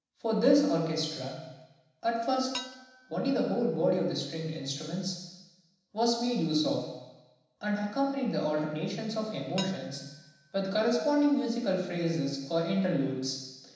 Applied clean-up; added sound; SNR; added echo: none; Dishes, pots, and pans; 18 dB; reverberation time 1.1 s.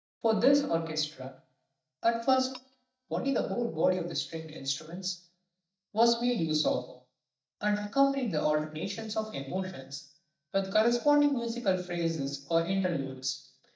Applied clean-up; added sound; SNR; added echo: neural mask model DeepFilterNet 3.